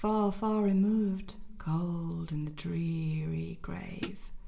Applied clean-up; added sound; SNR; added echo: none; Hi-hat; 8 dB; reverberation time 0.8 s.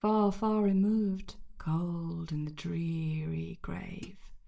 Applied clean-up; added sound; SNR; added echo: neural mask model DeepFilterNet 3.